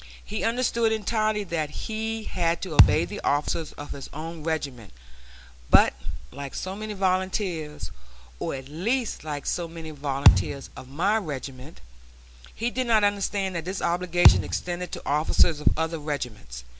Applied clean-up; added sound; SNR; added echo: none; Thump, thud; -4 dB; none.